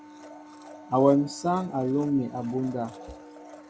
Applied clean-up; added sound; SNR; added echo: none; Domestic sounds, home sounds + Wind instrument, woodwind instrument; 18 dB; none.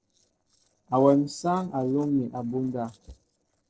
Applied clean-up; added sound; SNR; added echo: neural separator model SepFormer DNS4.